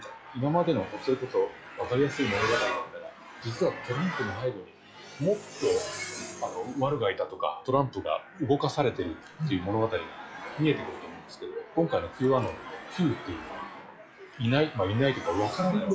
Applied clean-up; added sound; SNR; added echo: classical method log-MMSE.